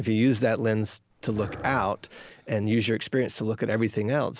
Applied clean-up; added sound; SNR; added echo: none; Dog; 16 dB; none.